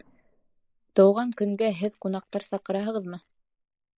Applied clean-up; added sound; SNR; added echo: neural mask model Resemble Enhance denoiser.